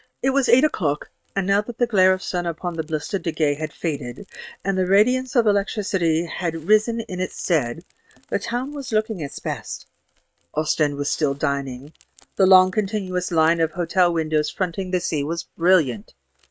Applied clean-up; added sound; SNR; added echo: neural mask model RNNoise.